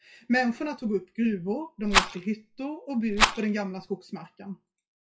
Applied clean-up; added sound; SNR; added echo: classical method WPE with log-MMSE.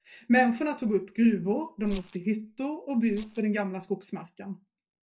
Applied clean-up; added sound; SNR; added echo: neural mask model DeepFilterNet 3.